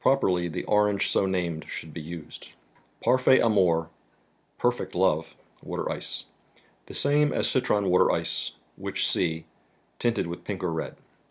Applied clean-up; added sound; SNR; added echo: none; none; none; none.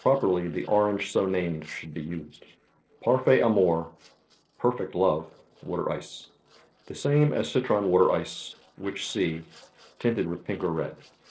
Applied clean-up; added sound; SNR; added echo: neural separator model SepFormer DNS4.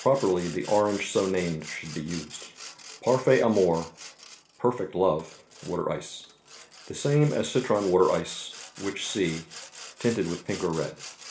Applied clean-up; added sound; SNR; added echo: none; Sawing; 17 dB; reverberation time 0.4 s.